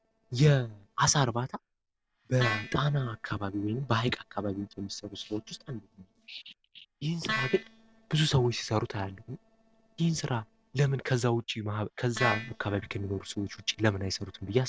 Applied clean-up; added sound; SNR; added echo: neural separator model SepFormer DNS4.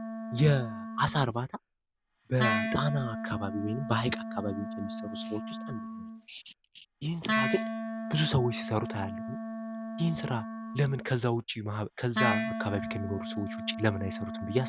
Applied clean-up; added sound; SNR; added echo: none; Wind instrument, woodwind instrument; 4 dB; none.